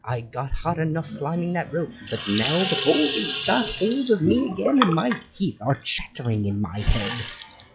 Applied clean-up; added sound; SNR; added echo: classical method log-MMSE.